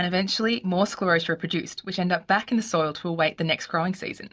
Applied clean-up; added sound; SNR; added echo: none; none; none; none.